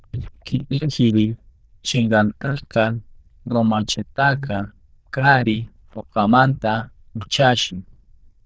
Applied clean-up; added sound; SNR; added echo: neural diffusion model UNIVERSE++.